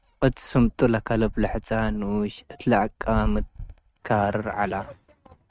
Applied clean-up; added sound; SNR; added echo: neural mask model RNNoise.